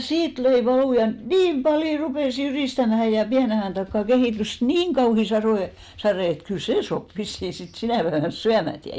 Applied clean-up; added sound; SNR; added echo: none; none; none; none.